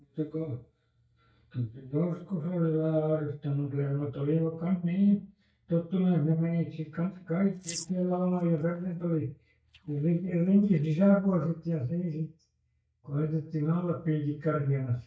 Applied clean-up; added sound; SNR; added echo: neural mask model DeepFilterNet 3.